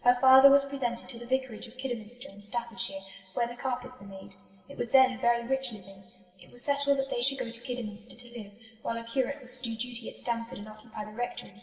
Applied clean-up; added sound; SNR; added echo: none; none; none; reverberation time 2.6 s.